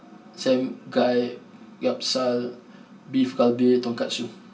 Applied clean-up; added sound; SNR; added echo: none; none; none; reverberation time 0.2 s.